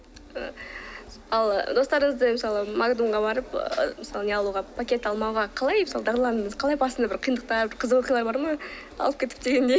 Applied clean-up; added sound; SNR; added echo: none; none; none; none.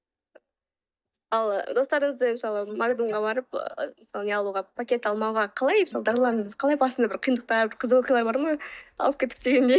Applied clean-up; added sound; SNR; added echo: neural mask model DeepFilterNet 3.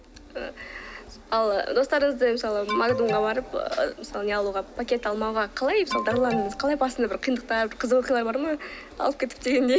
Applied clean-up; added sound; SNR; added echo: none; Alarm; 8 dB; none.